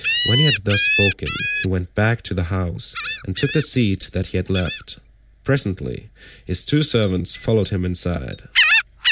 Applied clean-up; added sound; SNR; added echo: none; Gull, seagull; 3 dB; none.